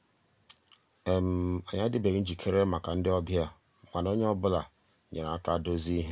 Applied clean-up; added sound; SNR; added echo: none; none; none; none.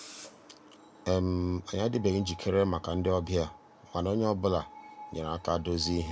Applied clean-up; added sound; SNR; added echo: none; Screech; 20 dB; none.